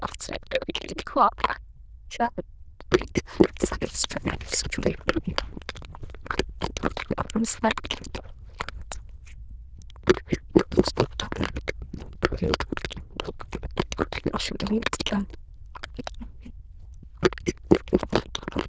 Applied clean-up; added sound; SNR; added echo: neural diffusion model UNIVERSE++.